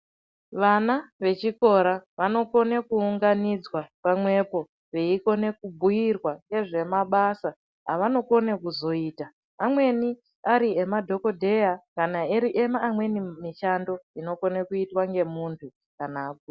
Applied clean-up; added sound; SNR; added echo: none; none; none; none.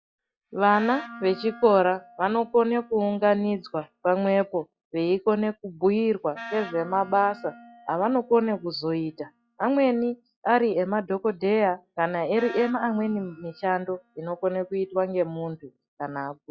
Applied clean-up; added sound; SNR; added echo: classical method log-MMSE.